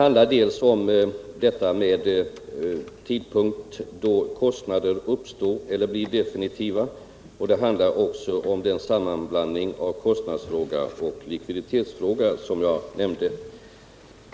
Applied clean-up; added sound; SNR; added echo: none; none; none; none.